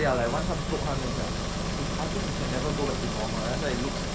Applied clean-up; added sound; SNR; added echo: none; Engine; -2 dB; none.